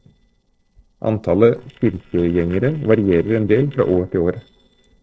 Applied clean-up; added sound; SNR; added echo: neural separator model SepFormer DNS4.